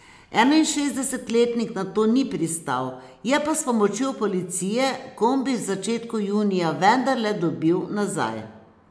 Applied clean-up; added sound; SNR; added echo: none; none; none; none.